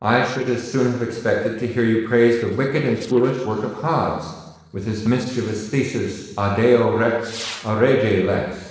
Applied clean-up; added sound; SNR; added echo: neural separator model SepFormer DNS4.